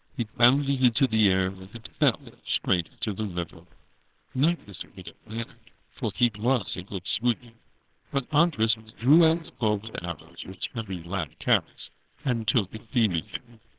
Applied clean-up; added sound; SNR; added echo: neural separator model SepFormer WHAMR!.